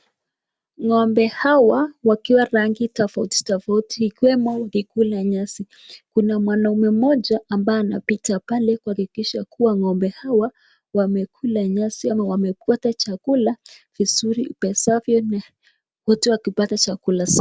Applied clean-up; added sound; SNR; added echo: none; none; none; none.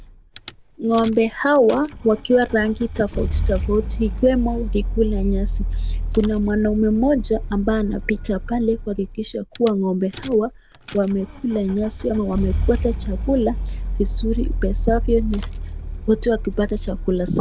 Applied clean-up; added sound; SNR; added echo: none; Rattle / Engine starting / Car; 5 dB; none.